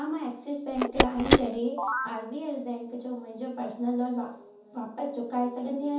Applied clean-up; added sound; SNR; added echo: none; Telephone; -4 dB; reverberation time 0.6 s.